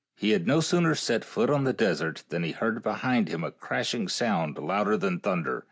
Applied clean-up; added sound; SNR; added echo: none; none; none; none.